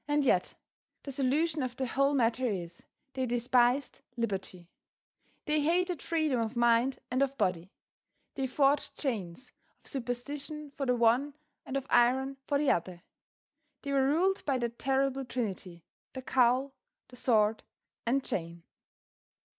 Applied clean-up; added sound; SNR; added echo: none; none; none; none.